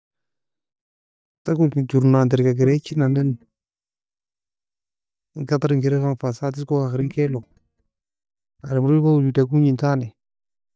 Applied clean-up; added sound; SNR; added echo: neural mask model DeepFilterNet 3.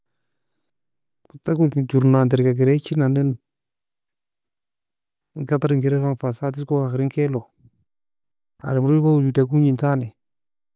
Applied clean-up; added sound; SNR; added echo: none; none; none; none.